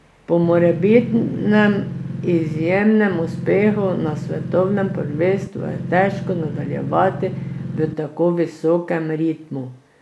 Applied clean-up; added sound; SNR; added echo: none; Engine; 7 dB; none.